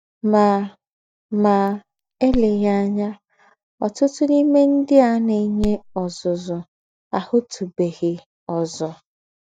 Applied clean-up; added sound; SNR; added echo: neural mask model DeepFilterNet 3.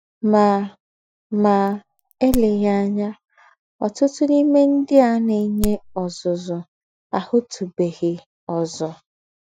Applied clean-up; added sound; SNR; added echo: classical method Wiener filter.